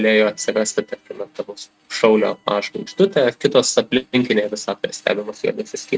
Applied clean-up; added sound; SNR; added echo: neural mask model RNNoise.